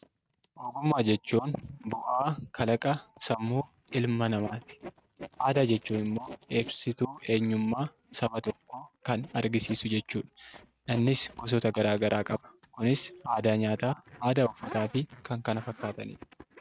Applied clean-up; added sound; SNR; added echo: neural mask model RNNoise.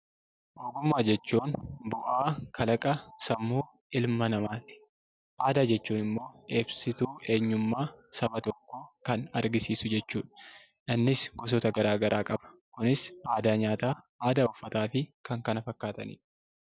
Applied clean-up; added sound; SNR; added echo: none; none; none; none.